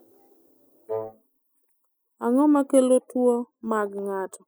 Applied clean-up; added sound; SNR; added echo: classical method spectral subtraction.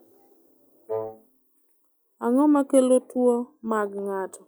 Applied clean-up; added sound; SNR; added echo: classical method log-MMSE.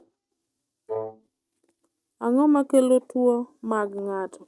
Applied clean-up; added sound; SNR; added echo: neural mask model RNNoise.